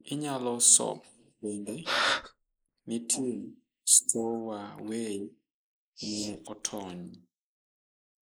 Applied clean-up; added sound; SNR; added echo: neural mask model Resemble Enhance denoiser.